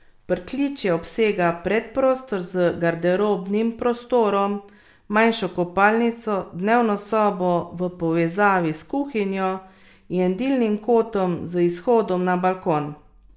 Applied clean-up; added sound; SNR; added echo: none; none; none; none.